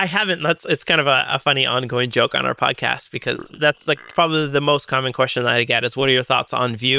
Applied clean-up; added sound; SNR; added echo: neural separator model SepFormer WHAM!.